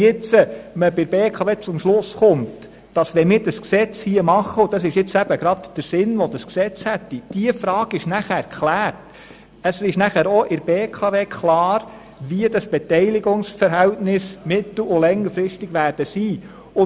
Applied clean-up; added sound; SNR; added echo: none; none; none; none.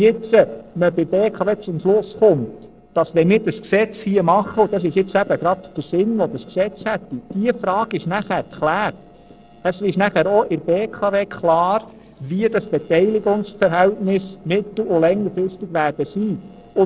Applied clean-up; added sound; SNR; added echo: neural separator model SepFormer DNS4.